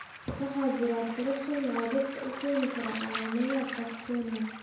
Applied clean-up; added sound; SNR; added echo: none; Waves, surf; 9 dB; reverberation time 1.0 s.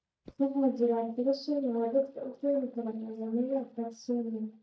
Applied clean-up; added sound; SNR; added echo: neural mask model DeepFilterNet 3.